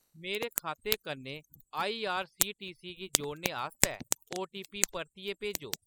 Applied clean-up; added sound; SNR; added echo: classical method spectral subtraction.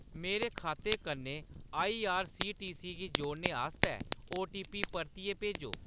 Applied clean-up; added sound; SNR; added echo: none; Fire; -1 dB; none.